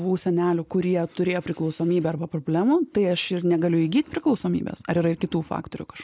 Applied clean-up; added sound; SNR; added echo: none; none; none; none.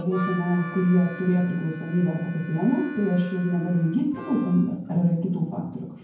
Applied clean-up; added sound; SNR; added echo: none; Harmonica; 17 dB; reverberation time 0.9 s.